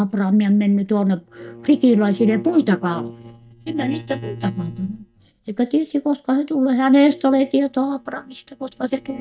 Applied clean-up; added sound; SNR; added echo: neural mask model DeepFilterNet 3.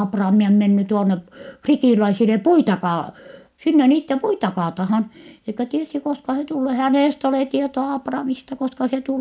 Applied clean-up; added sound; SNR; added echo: none; none; none; none.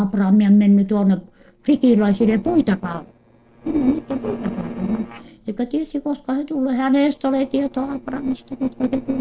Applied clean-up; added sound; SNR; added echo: neural separator model SepFormer DNS4.